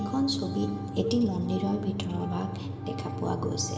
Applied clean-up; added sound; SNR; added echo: none; Organ; 16 dB; reverberation time 1.6 s.